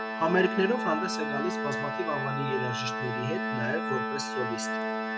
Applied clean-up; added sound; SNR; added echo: none; Organ; 0 dB; none.